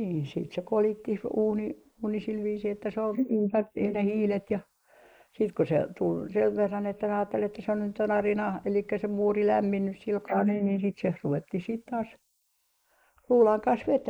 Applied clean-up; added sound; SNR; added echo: neural mask model Resemble Enhance denoiser.